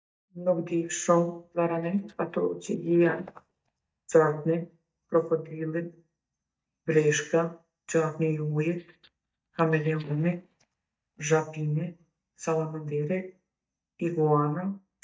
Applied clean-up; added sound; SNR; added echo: neural mask model DeepFilterNet 3.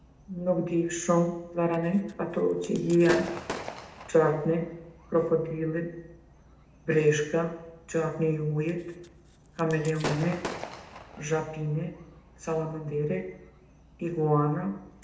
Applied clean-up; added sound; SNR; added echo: none; Gunshot, gunfire / Fireworks; 14 dB; reverberation time 0.7 s.